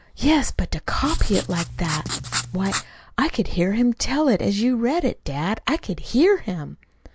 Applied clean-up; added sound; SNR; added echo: none; Writing; 8 dB; none.